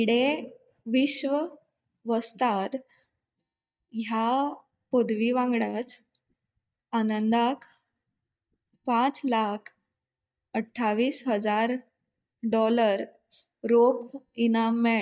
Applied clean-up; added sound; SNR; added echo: neural mask model DeepFilterNet 3.